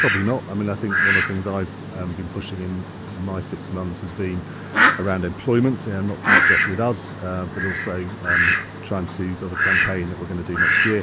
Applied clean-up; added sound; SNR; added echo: none; Fowl; -3 dB; none.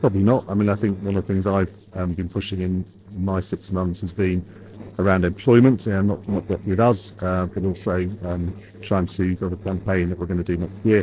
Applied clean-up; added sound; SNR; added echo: neural separator model SepFormer DNS4.